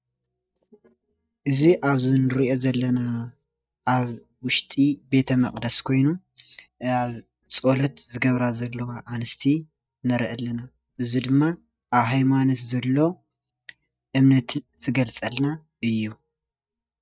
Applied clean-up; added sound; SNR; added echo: neural mask model DeepFilterNet 3.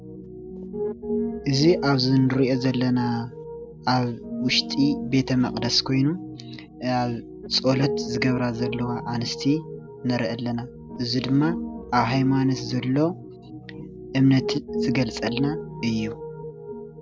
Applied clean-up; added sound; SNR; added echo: none; Piano; 8 dB; none.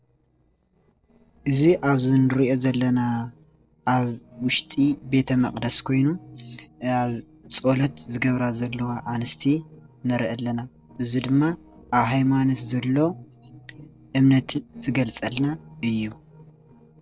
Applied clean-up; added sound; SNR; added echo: neural separator model SepFormer DNS4.